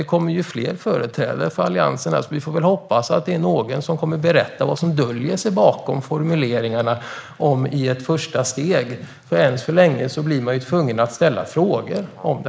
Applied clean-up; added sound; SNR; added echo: neural mask model Resemble Enhance denoiser.